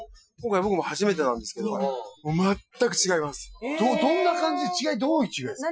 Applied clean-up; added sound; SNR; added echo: classical method Wiener filter.